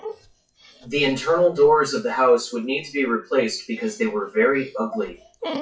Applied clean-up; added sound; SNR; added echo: classical method WPE with log-MMSE.